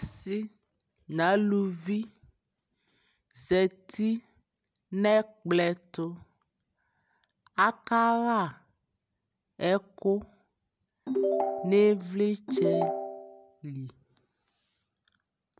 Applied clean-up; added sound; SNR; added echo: none; Ringtone / Chime; 0 dB; none.